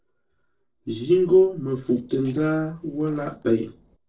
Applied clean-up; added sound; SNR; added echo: neural separator model SepFormer DNS4.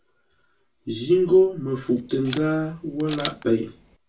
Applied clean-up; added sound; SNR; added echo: none; Camera; 13 dB; reverberation time 0.3 s.